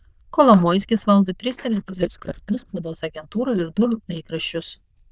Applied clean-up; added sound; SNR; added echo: neural diffusion model UNIVERSE++.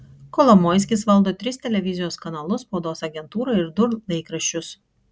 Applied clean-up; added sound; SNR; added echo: none; none; none; none.